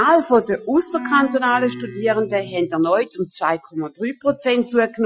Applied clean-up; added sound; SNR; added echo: classical method Wiener filter.